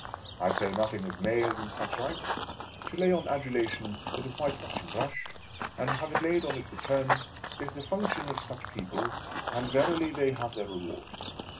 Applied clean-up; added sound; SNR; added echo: none; Run / Bird vocalization, bird call, bird song; 4 dB; reverberation time 0.2 s.